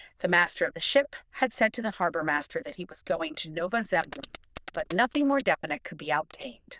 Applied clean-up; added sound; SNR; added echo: neural diffusion model UNIVERSE++.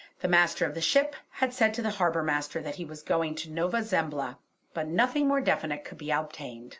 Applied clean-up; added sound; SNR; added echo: none; none; none; none.